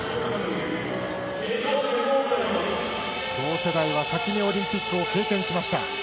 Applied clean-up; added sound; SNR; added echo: none; Wind instrument, woodwind instrument; 11 dB; none.